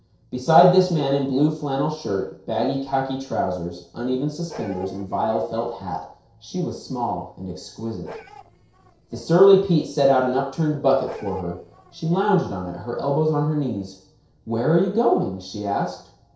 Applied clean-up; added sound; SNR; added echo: neural separator model SepFormer DNS4.